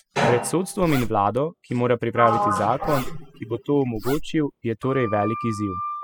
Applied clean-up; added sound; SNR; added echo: classical method spectral subtraction.